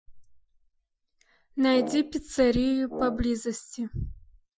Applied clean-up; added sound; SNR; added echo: classical method Wiener filter.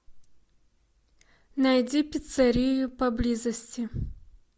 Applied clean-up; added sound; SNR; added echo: none; none; none; none.